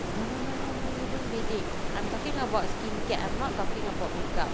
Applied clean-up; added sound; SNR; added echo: none; Stream; -5 dB; none.